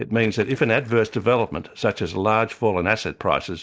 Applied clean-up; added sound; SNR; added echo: neural separator model SepFormer DNS4.